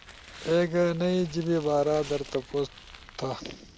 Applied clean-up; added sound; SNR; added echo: none; Tearing + Bicycle; 18 dB; none.